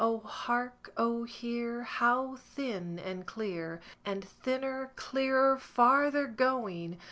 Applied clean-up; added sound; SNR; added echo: none; none; none; none.